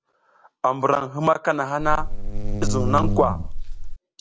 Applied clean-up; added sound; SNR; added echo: none; Buzz; -2 dB; none.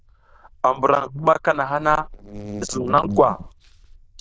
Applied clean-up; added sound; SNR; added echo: neural diffusion model UNIVERSE++.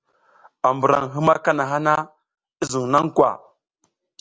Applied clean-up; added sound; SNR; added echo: none; none; none; none.